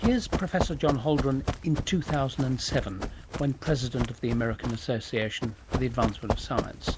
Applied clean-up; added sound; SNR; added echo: none; Run; 5 dB; none.